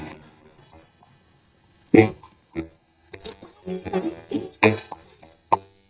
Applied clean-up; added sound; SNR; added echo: neural mask model DeepFilterNet 3.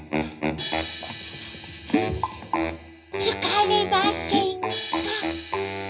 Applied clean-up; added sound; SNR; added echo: none; Crash cymbal; 14 dB; reverberation time 0.4 s.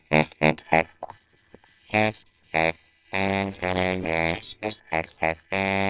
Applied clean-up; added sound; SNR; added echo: neural separator model SepFormer WHAMR!.